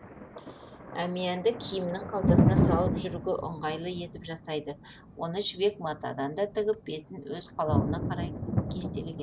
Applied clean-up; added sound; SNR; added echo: none; Thunder; -2 dB; none.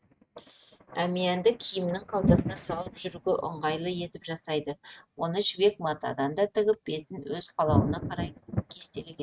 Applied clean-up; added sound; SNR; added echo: neural mask model RNNoise.